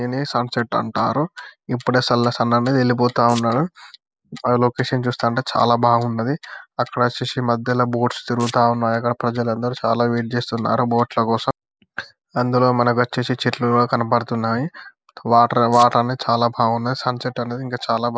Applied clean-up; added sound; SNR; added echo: neural mask model Resemble Enhance denoiser.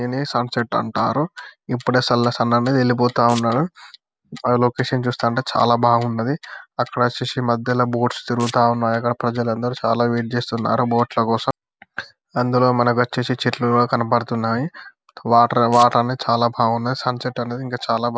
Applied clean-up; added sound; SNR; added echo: none; Domestic sounds, home sounds; 17 dB; none.